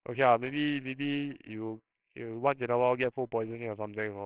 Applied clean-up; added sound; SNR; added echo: neural separator model SepFormer WHAMR!.